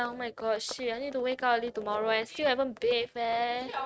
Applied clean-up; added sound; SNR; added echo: neural mask model RNNoise.